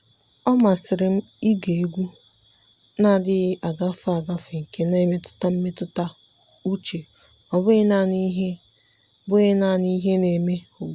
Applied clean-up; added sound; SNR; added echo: none; none; none; none.